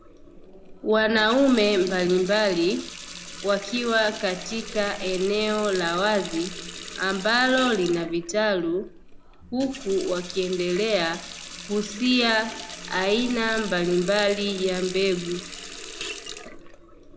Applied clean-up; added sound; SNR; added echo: none; Water tap, faucet; 13 dB; none.